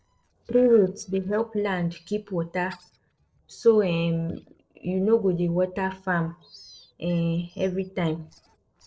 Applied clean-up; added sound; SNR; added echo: neural separator model SepFormer DNS4.